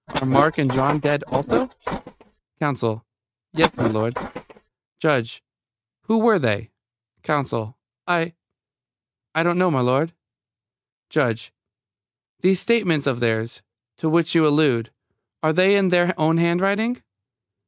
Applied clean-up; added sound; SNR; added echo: neural mask model RNNoise.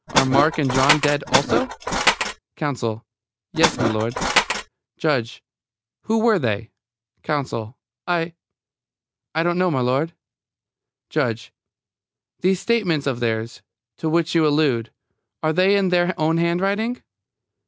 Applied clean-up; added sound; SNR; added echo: none; Tools; -1 dB; none.